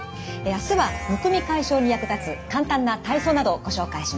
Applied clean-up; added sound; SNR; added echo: none; Livestock, farm animals, working animals; 15 dB; none.